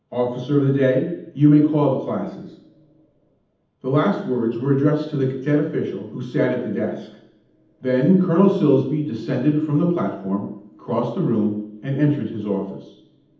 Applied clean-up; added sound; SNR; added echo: none; none; none; reverberation time 0.8 s.